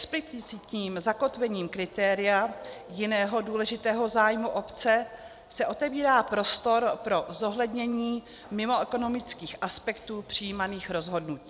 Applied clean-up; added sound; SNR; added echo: none; none; none; none.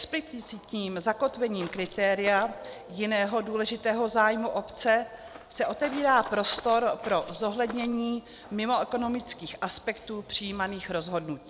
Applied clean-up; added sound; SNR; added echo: none; Walk, footsteps + Cutlery, silverware; 16 dB; none.